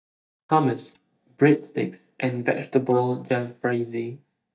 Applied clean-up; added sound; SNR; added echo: neural mask model DeepFilterNet 3.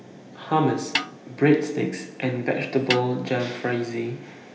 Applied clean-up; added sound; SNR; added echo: none; Snare drum; 6 dB; reverberation time 0.8 s.